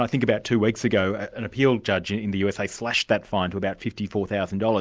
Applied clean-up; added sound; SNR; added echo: none; none; none; none.